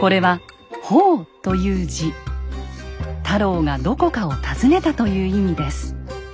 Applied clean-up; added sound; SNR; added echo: none; none; none; none.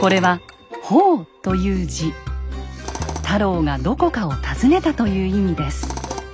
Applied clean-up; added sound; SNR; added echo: none; Tools; 18 dB; none.